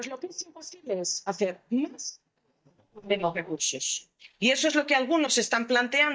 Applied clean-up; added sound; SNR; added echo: neural mask model DeepFilterNet 3.